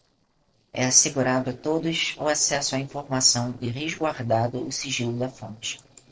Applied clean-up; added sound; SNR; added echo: neural separator model SepFormer DNS4.